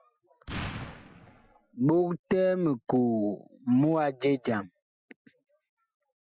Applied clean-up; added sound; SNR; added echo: classical method Wiener filter.